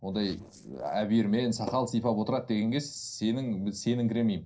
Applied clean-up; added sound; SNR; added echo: neural separator model SepFormer DNS4.